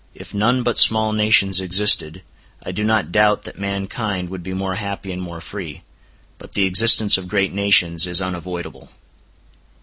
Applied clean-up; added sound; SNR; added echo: none; none; none; none.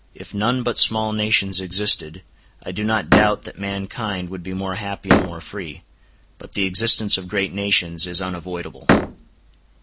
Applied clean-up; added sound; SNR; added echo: none; Slam; -3 dB; none.